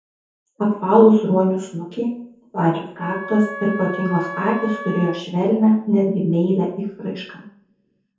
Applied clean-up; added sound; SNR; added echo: none; Wind instrument, woodwind instrument; 11 dB; reverberation time 0.6 s.